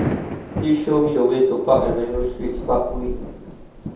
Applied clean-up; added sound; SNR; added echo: none; Thunder / Rain; 7 dB; reverberation time 0.7 s.